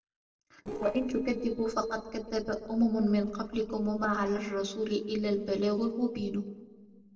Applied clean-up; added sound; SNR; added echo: neural separator model SepFormer DNS4.